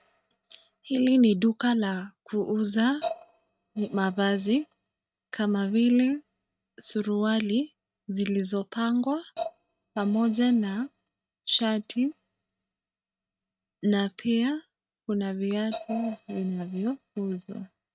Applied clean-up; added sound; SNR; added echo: neural mask model RNNoise.